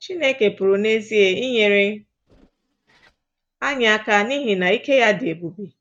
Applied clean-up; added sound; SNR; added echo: neural mask model RNNoise.